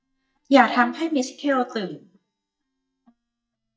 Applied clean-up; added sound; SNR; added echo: neural mask model DeepFilterNet 3.